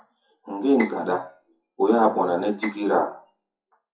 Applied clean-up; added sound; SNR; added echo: classical method WPE with log-MMSE.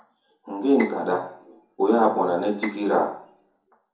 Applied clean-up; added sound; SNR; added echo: none; Bowed string instrument; 15 dB; reverberation time 0.6 s.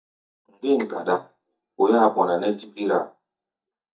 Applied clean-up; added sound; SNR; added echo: neural mask model DeepFilterNet 3.